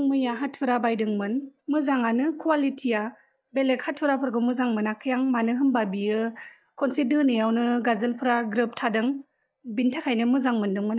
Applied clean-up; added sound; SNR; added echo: neural mask model DeepFilterNet 3.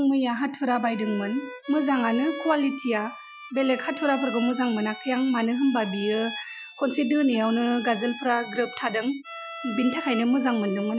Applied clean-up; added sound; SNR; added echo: classical method Wiener filter.